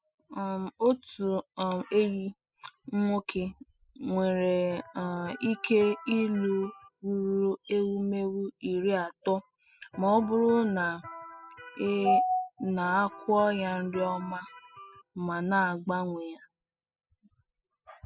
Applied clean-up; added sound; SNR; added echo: classical method spectral subtraction.